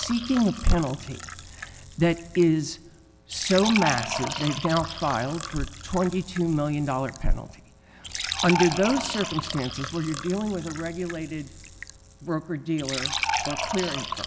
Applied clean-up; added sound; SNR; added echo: none; Fill (with liquid) / Trickle, dribble; 7 dB; none.